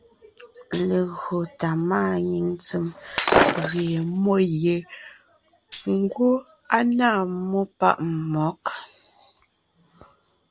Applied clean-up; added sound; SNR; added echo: none; Tambourine + Shatter; 1 dB; none.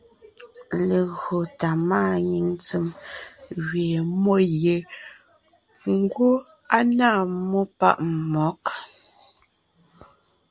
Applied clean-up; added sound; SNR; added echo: none; none; none; none.